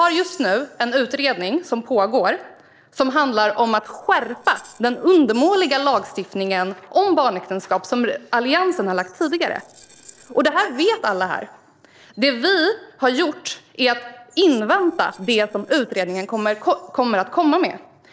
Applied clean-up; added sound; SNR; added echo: neural separator model SepFormer DNS4.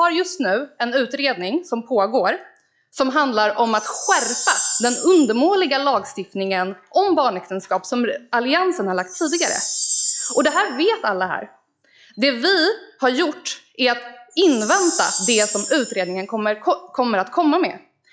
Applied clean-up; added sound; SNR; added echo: classical method log-MMSE.